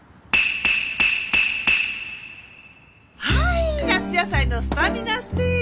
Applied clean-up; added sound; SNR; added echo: none; none; none; none.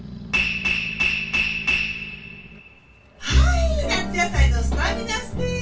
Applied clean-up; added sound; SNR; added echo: none; Growling; 17 dB; reverberation time 0.2 s.